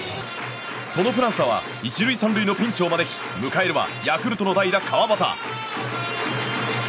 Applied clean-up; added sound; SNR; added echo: none; none; none; none.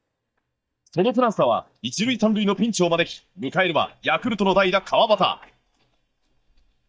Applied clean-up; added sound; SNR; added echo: neural mask model DeepFilterNet 3.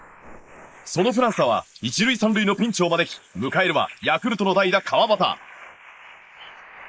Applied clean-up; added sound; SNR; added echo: neural mask model Resemble Enhance denoiser.